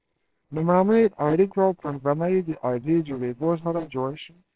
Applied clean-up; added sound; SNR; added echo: neural separator model SepFormer WHAMR!.